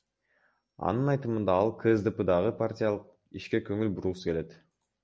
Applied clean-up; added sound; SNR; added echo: none; none; none; none.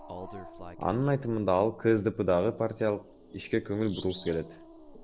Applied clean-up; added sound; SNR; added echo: none; Bird vocalization, bird call, bird song + Growling; 17 dB; none.